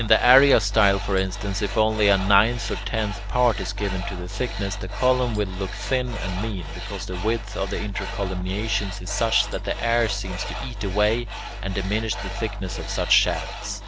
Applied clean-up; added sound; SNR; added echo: none; Tools; 13 dB; none.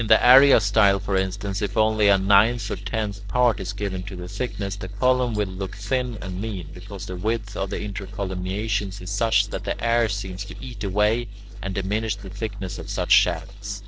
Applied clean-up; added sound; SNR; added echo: neural separator model SepFormer DNS4.